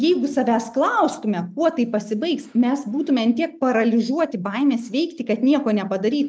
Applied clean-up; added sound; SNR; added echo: none; none; none; none.